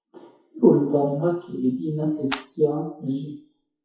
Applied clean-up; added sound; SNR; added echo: classical method WPE with log-MMSE.